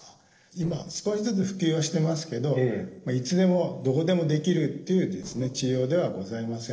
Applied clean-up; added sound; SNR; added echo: neural separator model SepFormer DNS4.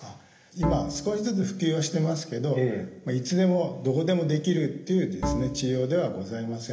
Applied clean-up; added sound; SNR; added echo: none; Bowed string instrument; 7 dB; reverberation time 0.8 s.